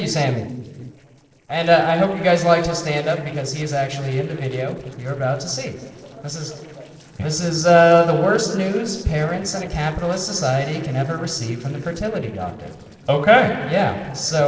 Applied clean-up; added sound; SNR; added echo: neural separator model SepFormer DNS4.